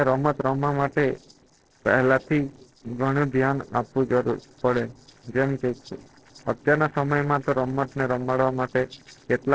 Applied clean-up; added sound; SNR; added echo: neural separator model SepFormer DNS4.